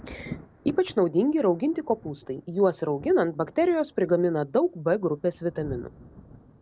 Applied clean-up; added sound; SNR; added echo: none; Thunder; 20 dB; none.